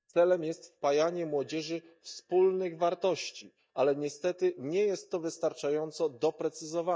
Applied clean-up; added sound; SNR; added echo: neural mask model DeepFilterNet 3.